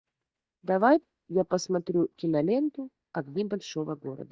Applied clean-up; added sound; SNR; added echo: neural mask model DeepFilterNet 3.